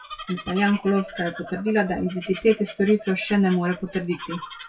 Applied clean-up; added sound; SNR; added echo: classical method WPE with log-MMSE.